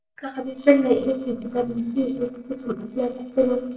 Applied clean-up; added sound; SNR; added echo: neural separator model SepFormer DNS4.